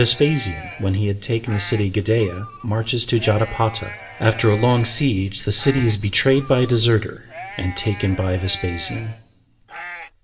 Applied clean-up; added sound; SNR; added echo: none; Livestock, farm animals, working animals; 17 dB; reverberation time 0.5 s.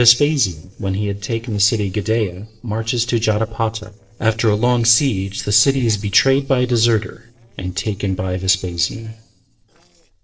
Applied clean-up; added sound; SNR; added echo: neural separator model SepFormer DNS4.